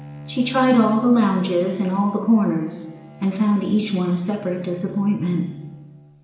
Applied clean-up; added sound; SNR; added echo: none; Bowed string instrument; 19 dB; reverberation time 1.1 s.